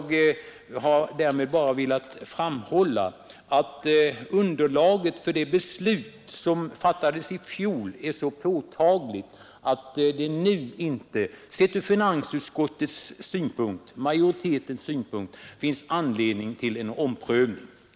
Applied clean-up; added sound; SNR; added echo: none; none; none; none.